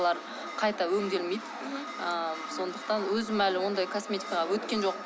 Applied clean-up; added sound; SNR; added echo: none; none; none; none.